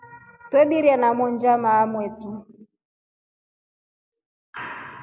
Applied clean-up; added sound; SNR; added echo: none; none; none; none.